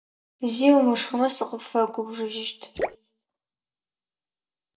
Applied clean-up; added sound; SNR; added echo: neural mask model DeepFilterNet 3.